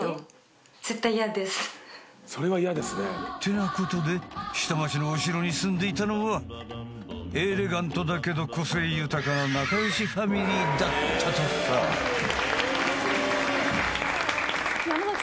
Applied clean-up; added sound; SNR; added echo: none; none; none; none.